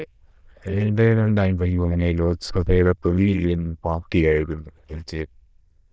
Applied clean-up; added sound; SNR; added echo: neural diffusion model UNIVERSE++.